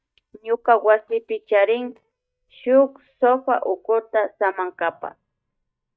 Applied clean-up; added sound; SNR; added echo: neural mask model DeepFilterNet 3.